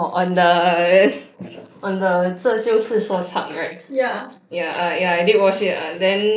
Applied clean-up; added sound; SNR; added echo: neural mask model Resemble Enhance denoiser.